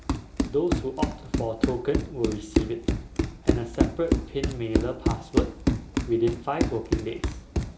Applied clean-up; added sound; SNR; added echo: none; Run; -3 dB; none.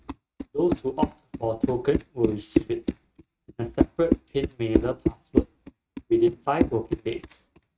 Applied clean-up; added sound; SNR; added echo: neural mask model RNNoise.